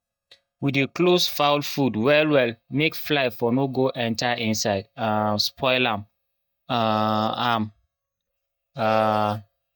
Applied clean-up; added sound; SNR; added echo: neural mask model DeepFilterNet 3.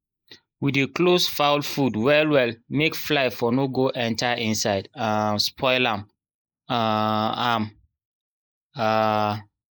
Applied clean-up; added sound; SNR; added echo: neural mask model Resemble Enhance denoiser.